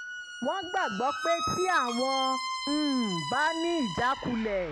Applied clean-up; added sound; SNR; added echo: none; Squeak; 5 dB; none.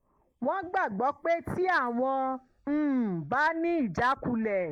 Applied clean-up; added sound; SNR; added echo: neural mask model Resemble Enhance denoiser.